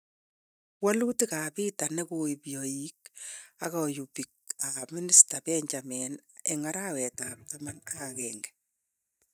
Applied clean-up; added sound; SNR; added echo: neural mask model DeepFilterNet 3.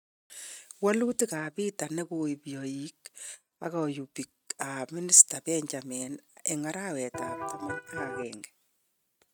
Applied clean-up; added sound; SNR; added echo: neural mask model RNNoise.